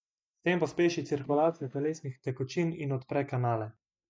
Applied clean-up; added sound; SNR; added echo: neural mask model DeepFilterNet 3.